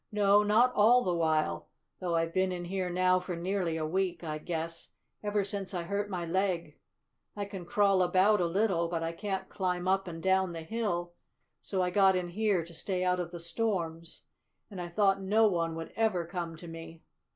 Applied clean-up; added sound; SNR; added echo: none; none; none; none.